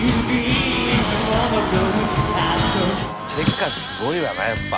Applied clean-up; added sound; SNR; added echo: none; Car; 7 dB; none.